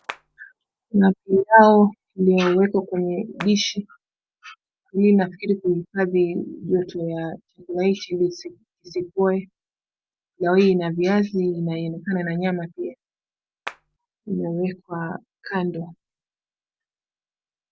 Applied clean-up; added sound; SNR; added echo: none; Clapping; 13 dB; none.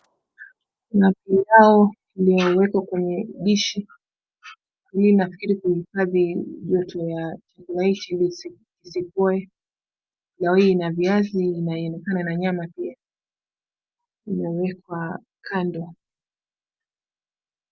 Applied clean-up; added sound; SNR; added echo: none; none; none; none.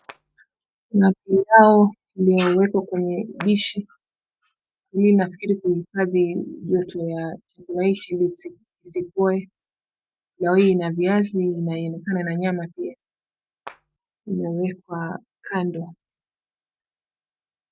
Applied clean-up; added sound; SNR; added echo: neural mask model RNNoise.